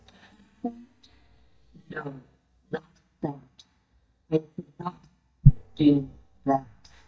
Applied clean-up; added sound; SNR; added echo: neural mask model DeepFilterNet 3.